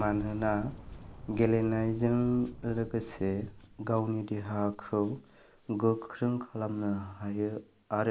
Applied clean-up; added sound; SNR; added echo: none; Boom; 18 dB; none.